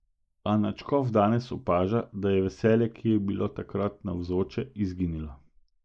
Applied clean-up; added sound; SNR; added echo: neural mask model Resemble Enhance denoiser.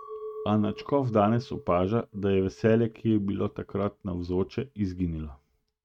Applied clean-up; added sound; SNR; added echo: neural mask model RNNoise.